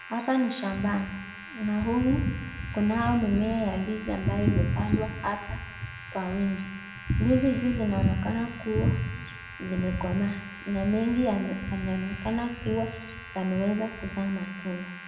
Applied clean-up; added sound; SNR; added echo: none; Domestic sounds, home sounds; 15 dB; reverberation time 0.8 s.